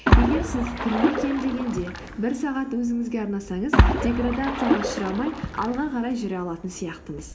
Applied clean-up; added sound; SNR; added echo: none; Splash, splatter; -2 dB; none.